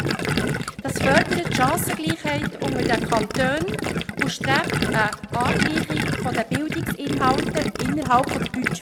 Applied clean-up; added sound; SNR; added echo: none; Gurgling; -1 dB; none.